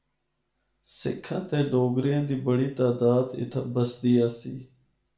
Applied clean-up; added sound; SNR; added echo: none; none; none; reverberation time 0.4 s.